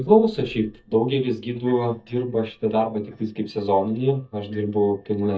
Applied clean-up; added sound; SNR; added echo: neural mask model DeepFilterNet 3.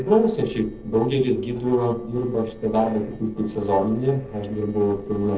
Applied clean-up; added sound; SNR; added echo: neural separator model SepFormer DNS4.